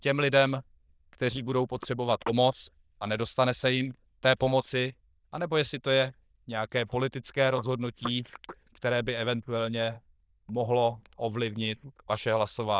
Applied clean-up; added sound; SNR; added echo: neural diffusion model UNIVERSE++.